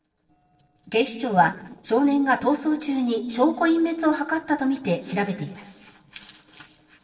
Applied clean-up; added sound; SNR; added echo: neural separator model SepFormer DNS4.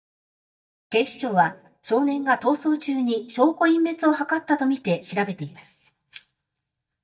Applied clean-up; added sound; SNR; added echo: neural mask model DeepFilterNet 3.